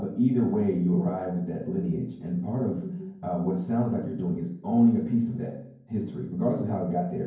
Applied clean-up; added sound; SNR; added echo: none; none; none; reverberation time 0.9 s.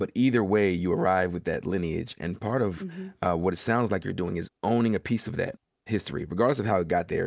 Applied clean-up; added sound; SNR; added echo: none; none; none; none.